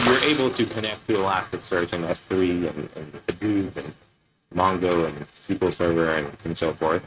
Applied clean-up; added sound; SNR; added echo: neural mask model RNNoise.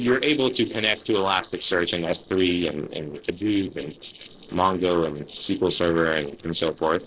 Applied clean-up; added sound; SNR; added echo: neural separator model SepFormer DNS4.